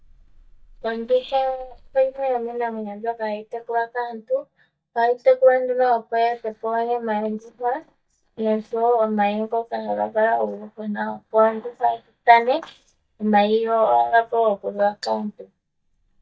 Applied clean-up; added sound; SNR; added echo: neural mask model DeepFilterNet 3.